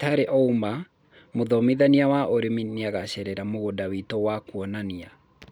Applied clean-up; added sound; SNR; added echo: none; none; none; none.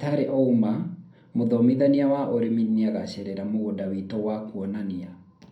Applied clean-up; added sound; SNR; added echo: none; none; none; reverberation time 0.5 s.